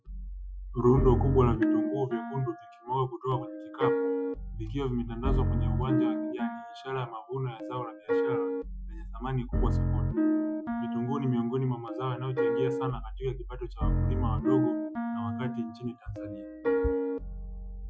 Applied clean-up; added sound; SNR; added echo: classical method Wiener filter.